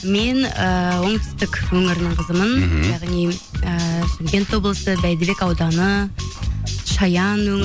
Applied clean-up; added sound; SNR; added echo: none; Glass; 18 dB; none.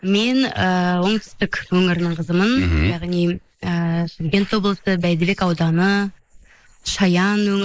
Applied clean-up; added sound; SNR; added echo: neural mask model Resemble Enhance denoiser.